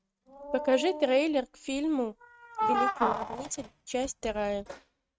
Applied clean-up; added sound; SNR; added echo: neural mask model RNNoise.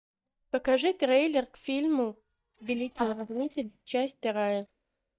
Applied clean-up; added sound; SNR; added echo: neural mask model DeepFilterNet 3.